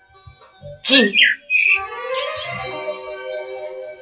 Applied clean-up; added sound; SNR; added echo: classical method WPE with log-MMSE.